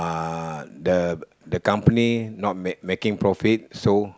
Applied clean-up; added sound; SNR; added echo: none; none; none; none.